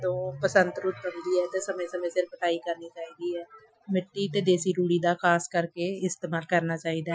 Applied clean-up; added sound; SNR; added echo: classical method Wiener filter.